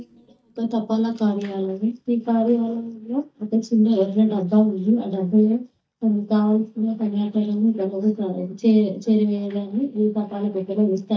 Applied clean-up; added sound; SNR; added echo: neural mask model DeepFilterNet 3.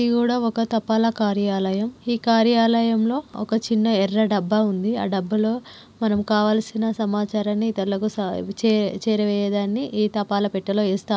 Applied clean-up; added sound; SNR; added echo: none; none; none; none.